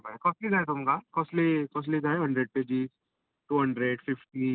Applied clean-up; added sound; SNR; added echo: none; none; none; none.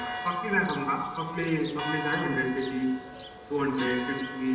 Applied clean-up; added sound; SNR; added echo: none; Church bell; 8 dB; reverberation time 0.8 s.